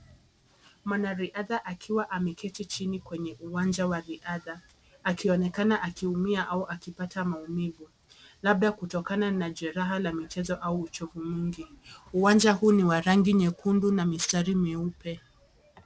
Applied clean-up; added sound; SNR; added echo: none; none; none; none.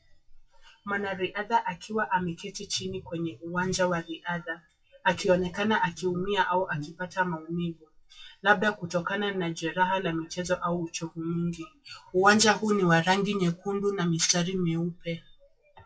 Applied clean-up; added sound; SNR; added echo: classical method WPE with log-MMSE.